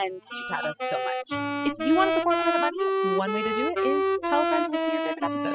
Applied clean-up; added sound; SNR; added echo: classical method spectral subtraction.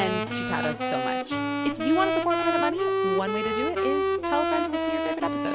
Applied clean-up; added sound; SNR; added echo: none; Wind instrument, woodwind instrument; -3 dB; none.